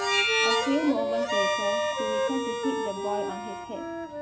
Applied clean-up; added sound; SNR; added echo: none; Harmonica + Wind instrument, woodwind instrument; -5 dB; none.